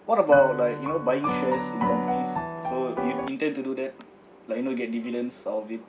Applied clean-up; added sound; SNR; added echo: none; Piano; 2 dB; none.